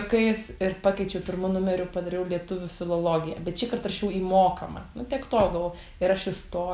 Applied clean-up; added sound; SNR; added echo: none; none; none; none.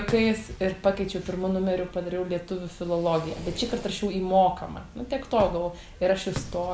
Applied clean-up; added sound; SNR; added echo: none; Fireworks; 16 dB; none.